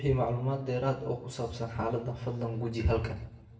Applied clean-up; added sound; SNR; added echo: none; none; none; reverberation time 0.7 s.